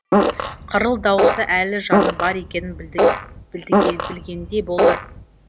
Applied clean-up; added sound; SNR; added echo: none; Fart; -3 dB; none.